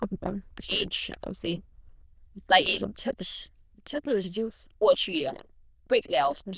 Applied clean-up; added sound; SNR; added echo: neural diffusion model UNIVERSE++.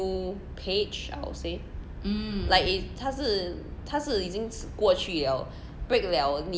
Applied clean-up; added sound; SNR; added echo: none; none; none; none.